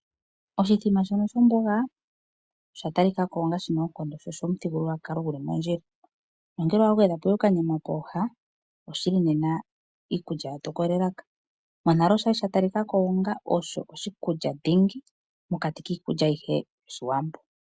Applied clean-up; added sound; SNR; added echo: none; none; none; none.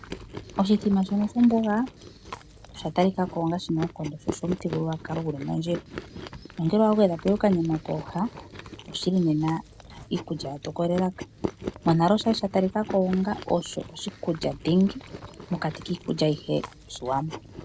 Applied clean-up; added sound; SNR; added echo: none; Chewing, mastication; 13 dB; none.